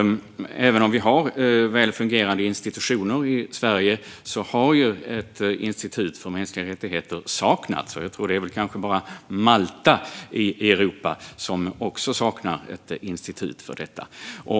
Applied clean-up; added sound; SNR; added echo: none; none; none; none.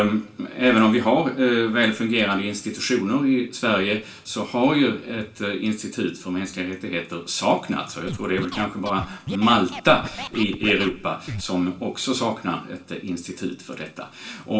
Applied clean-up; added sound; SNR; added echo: none; Scratching (performance technique); 11 dB; reverberation time 0.3 s.